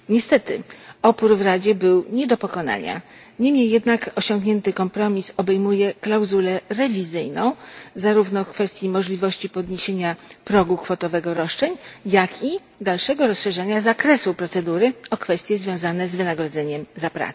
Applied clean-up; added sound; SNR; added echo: none; none; none; none.